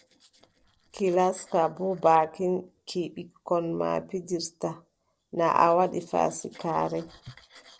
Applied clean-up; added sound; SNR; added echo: neural separator model SepFormer DNS4.